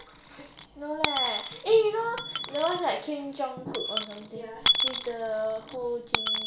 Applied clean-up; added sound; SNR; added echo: none; Coin (dropping) / Dishes, pots, and pans; 2 dB; reverberation time 0.4 s.